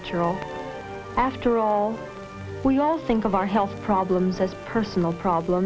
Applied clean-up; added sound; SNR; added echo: none; none; none; none.